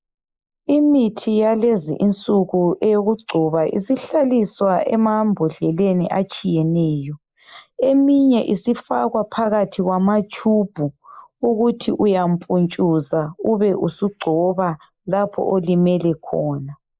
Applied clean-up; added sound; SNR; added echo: neural mask model Resemble Enhance denoiser.